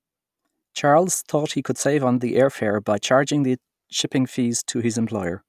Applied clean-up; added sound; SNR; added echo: none; none; none; none.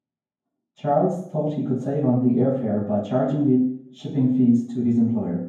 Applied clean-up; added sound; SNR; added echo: none; none; none; reverberation time 0.9 s.